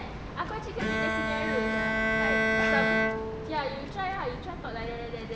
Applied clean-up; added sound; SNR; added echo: none; Bowed string instrument; -4 dB; none.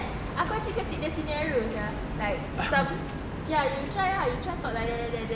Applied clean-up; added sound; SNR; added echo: none; none; none; none.